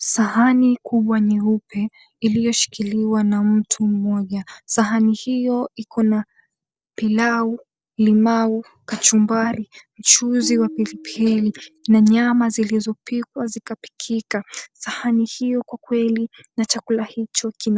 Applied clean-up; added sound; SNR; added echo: neural separator model SepFormer DNS4.